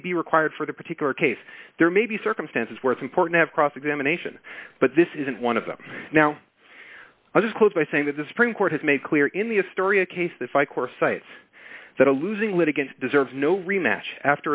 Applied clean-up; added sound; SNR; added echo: none; none; none; none.